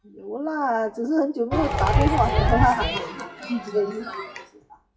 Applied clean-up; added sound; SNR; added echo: classical method WPE with log-MMSE.